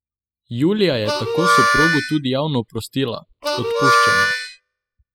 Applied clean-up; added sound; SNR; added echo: classical method spectral subtraction.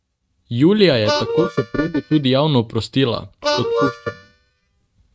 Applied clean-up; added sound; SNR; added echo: neural mask model RNNoise.